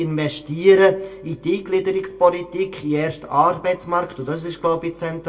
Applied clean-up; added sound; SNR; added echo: none; none; none; reverberation time 0.2 s.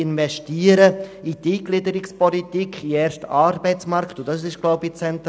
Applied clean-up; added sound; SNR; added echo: none; none; none; none.